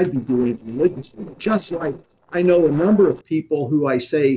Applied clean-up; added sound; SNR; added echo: neural separator model SepFormer DNS4.